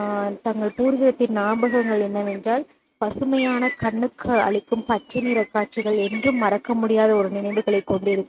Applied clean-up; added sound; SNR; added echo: neural mask model RNNoise.